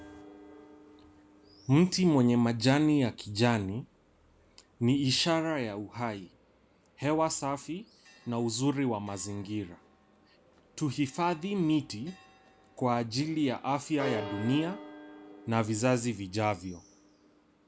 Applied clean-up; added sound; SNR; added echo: none; Church bell; 18 dB; none.